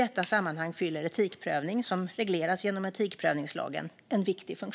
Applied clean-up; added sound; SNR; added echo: none; none; none; none.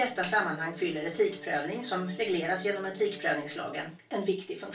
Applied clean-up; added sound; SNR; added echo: none; Brass instrument; 18 dB; reverberation time 0.2 s.